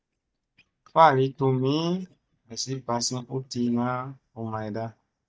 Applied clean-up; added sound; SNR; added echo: neural mask model DeepFilterNet 3.